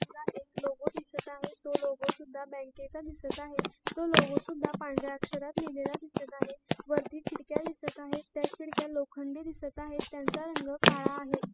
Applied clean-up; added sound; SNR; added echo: classical method spectral subtraction.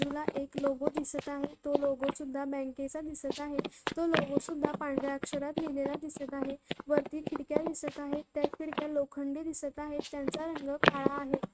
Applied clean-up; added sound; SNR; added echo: neural mask model RNNoise.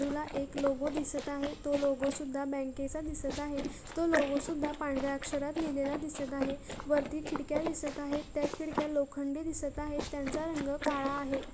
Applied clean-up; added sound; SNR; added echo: neural mask model Resemble Enhance denoiser.